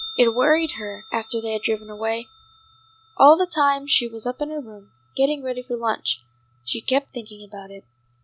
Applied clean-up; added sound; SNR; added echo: none; Bell; 16 dB; none.